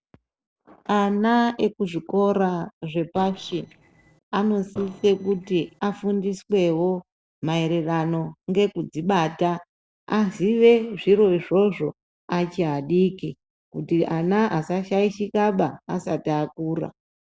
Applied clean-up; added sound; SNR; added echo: neural separator model SepFormer DNS4.